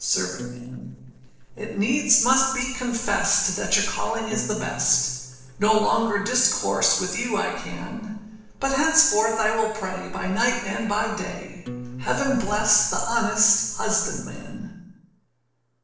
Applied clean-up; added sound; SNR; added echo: neural separator model SepFormer DNS4.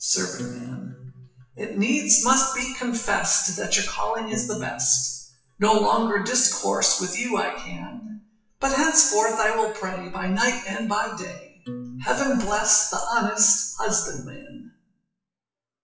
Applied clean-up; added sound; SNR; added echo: classical method WPE with log-MMSE.